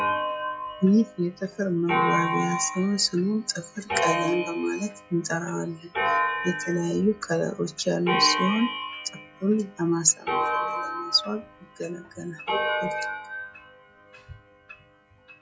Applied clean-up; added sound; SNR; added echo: classical method log-MMSE.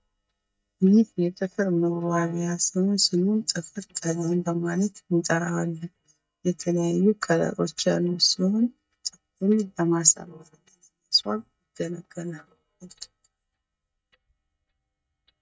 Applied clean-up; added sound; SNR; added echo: neural mask model DeepFilterNet 3.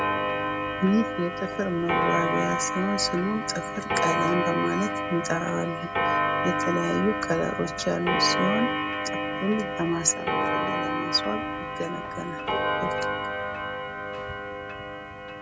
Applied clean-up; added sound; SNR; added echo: none; Clock; -1 dB; none.